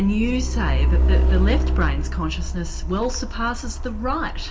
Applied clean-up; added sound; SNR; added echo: none; Truck; -5 dB; reverberation time 0.7 s.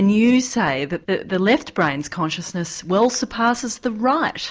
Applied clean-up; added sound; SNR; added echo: none; none; none; none.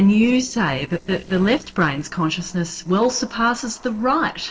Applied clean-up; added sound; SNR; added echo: neural separator model SepFormer DNS4.